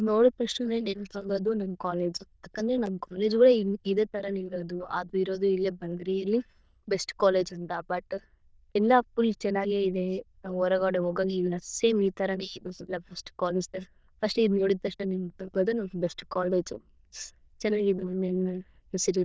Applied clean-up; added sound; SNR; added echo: neural diffusion model UNIVERSE++.